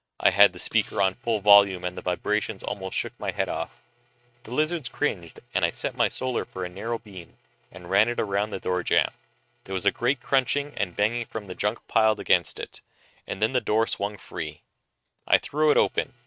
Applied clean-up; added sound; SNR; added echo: neural mask model RNNoise.